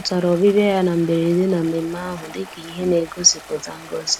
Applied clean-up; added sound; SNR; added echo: none; Stream; 19 dB; none.